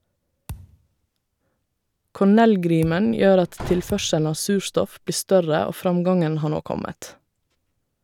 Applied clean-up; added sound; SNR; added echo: none; Slam / Wood + Thump, thud; 16 dB; none.